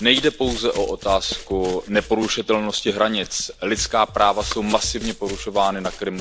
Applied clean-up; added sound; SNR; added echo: none; Run + Drum kit; 14 dB; none.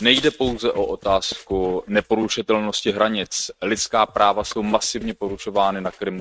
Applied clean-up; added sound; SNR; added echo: neural mask model RNNoise.